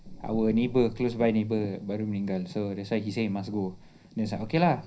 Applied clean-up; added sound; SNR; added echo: none; Wind; 18 dB; reverberation time 0.4 s.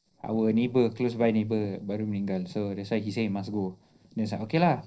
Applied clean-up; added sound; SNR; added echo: neural separator model SepFormer DNS4.